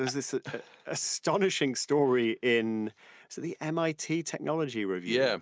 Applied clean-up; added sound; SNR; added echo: none; none; none; none.